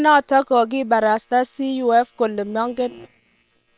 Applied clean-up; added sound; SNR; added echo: neural separator model SepFormer WHAM!.